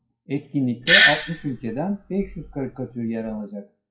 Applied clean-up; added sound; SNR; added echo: classical method WPE with log-MMSE.